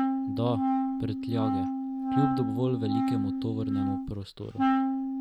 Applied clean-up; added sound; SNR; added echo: none; Wind instrument, woodwind instrument; -4 dB; none.